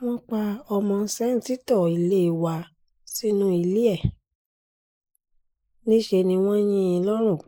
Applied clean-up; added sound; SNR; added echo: neural mask model Resemble Enhance denoiser.